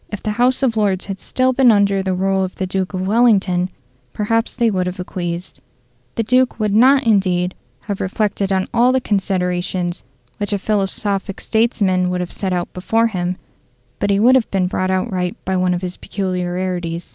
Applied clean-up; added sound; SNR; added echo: none; none; none; none.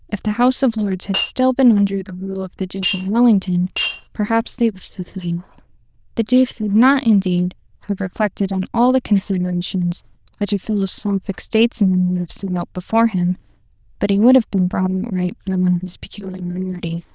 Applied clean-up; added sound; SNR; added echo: neural diffusion model UNIVERSE++.